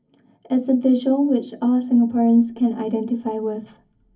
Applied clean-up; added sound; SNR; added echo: none; none; none; reverberation time 0.3 s.